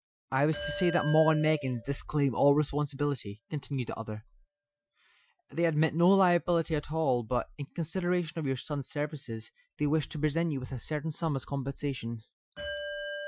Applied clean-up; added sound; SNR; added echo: classical method Wiener filter.